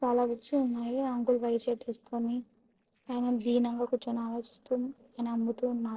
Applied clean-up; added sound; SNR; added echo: neural separator model SepFormer DNS4.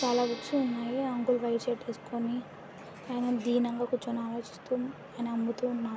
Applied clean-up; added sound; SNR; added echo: none; Gong; 17 dB; none.